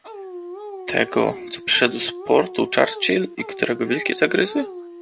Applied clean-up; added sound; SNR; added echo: none; Dog; 12 dB; none.